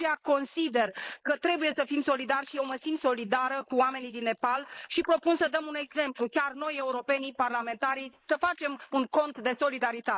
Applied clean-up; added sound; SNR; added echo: neural mask model Resemble Enhance denoiser.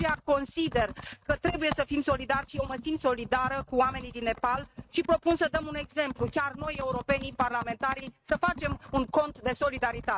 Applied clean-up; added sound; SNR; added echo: neural mask model RNNoise.